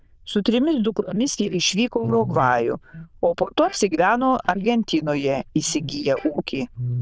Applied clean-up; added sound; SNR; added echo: neural diffusion model UNIVERSE++.